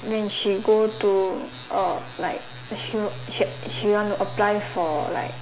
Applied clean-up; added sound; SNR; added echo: none; none; none; none.